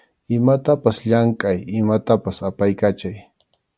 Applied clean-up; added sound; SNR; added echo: none; none; none; none.